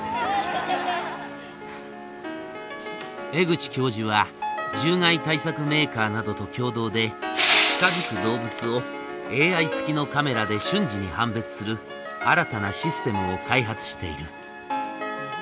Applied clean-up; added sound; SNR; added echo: none; Crushing; -2 dB; none.